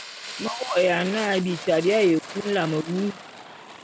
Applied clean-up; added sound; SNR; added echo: none; Fire; 13 dB; none.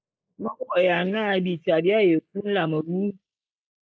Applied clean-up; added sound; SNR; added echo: neural mask model Resemble Enhance denoiser.